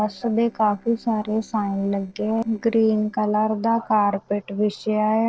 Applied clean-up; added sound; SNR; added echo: neural separator model SepFormer DNS4.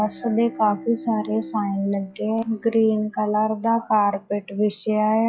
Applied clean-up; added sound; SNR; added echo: classical method log-MMSE.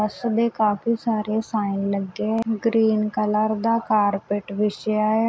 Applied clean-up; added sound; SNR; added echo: none; none; none; none.